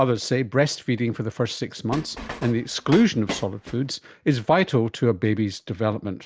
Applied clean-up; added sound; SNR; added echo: none; Train; 12 dB; none.